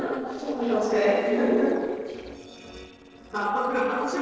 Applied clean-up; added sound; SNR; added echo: neural separator model SepFormer DNS4.